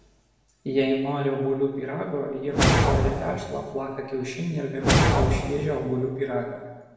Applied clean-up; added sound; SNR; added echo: none; Whoosh, swoosh, swish; -3 dB; reverberation time 1.2 s.